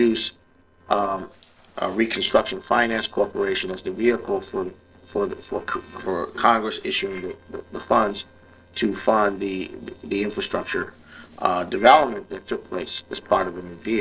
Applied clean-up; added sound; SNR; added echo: neural separator model SepFormer DNS4.